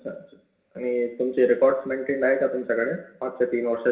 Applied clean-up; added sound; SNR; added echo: none; none; none; reverberation time 0.9 s.